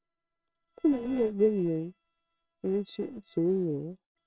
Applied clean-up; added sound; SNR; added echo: neural separator model SepFormer WHAMR!.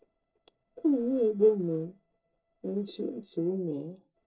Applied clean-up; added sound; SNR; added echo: neural separator model SepFormer DNS4.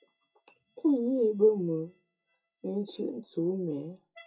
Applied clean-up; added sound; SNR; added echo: classical method WPE with log-MMSE.